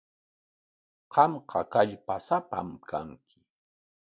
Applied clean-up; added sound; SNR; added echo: none; none; none; none.